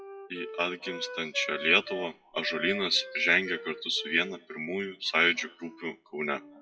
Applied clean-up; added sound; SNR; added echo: classical method WPE with log-MMSE.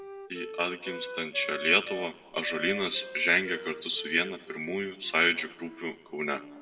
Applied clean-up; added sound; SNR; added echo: none; Wind instrument, woodwind instrument; 12 dB; reverberation time 1.3 s.